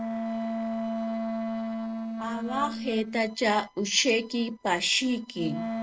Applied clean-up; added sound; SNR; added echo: neural separator model SepFormer DNS4.